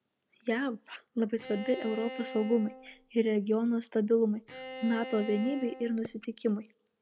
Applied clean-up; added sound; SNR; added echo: none; Bowed string instrument; 12 dB; none.